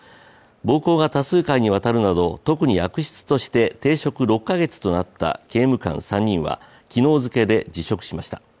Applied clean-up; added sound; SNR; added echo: none; none; none; none.